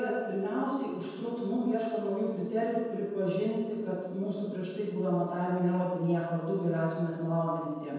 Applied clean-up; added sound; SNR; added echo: none; none; none; reverberation time 1.2 s.